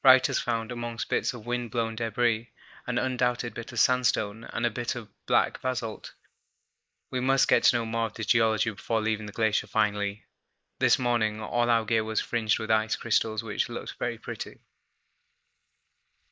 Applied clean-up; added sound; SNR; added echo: neural mask model Resemble Enhance denoiser.